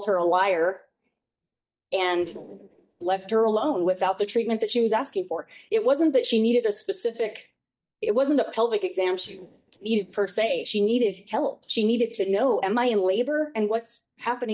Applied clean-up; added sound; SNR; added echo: neural mask model DeepFilterNet 3.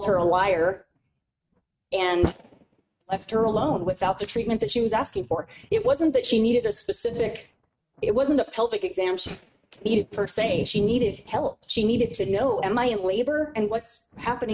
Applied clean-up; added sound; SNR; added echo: neural mask model RNNoise.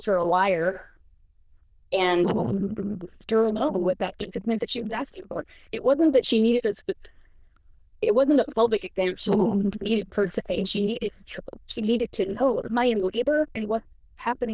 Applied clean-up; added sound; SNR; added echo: neural diffusion model UNIVERSE++.